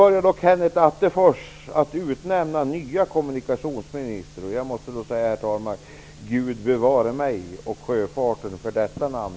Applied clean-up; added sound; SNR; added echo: none; none; none; none.